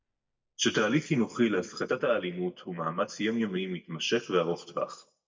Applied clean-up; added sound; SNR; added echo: neural mask model DeepFilterNet 3.